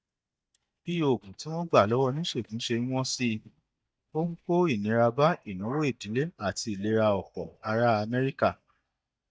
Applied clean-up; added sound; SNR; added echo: neural mask model DeepFilterNet 3.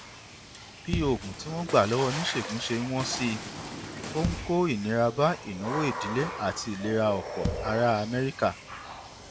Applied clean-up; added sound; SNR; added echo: none; Bass drum + Water / Splash, splatter; 7 dB; none.